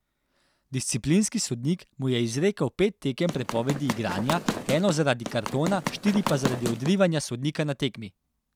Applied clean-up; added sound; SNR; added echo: none; Run; 6 dB; none.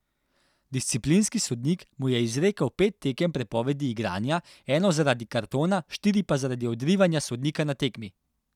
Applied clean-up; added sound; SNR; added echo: none; none; none; none.